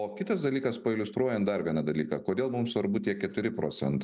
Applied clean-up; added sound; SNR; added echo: none; none; none; none.